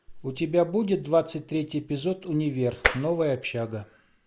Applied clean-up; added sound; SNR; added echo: none; Tap; 0 dB; none.